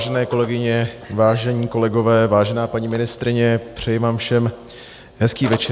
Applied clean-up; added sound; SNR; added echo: none; Telephone; 19 dB; none.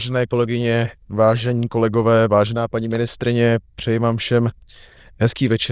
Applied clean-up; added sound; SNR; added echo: neural diffusion model UNIVERSE++.